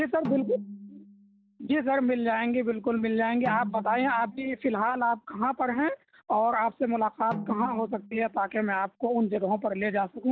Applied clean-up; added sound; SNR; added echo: none; Snare drum; 14 dB; none.